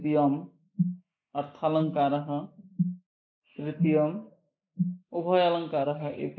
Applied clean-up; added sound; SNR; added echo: neural mask model Resemble Enhance denoiser.